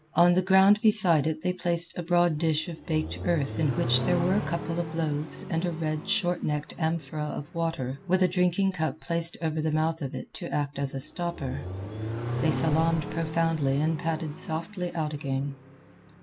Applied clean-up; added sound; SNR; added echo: none; Accelerating, revving, vroom; 10 dB; none.